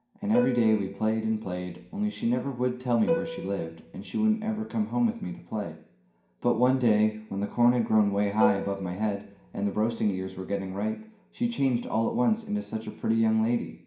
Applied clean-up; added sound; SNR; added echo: none; Plucked string instrument; 8 dB; reverberation time 0.5 s.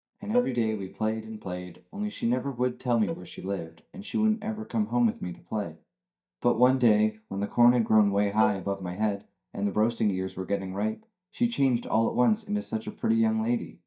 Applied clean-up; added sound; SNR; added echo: neural mask model DeepFilterNet 3.